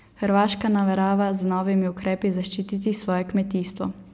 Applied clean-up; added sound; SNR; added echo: none; none; none; none.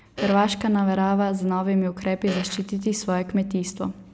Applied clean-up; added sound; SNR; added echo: none; Fart; 15 dB; none.